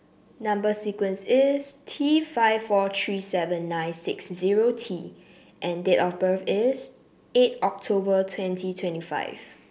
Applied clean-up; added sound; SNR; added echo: none; none; none; none.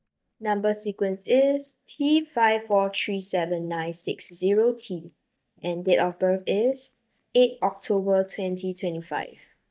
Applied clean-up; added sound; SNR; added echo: neural mask model DeepFilterNet 3.